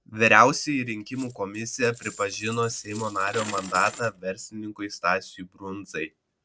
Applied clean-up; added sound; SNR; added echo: none; Coin (dropping); 15 dB; none.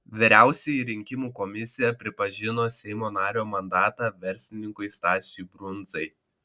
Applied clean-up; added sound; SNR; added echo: none; none; none; none.